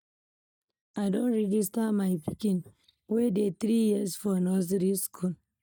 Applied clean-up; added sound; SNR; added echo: neural mask model DeepFilterNet 3.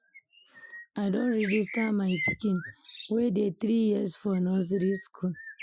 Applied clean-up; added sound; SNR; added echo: classical method Wiener filter.